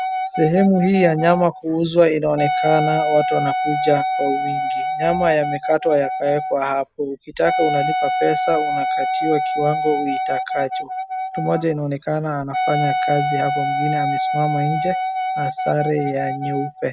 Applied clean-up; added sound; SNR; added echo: none; Wind instrument, woodwind instrument; 2 dB; none.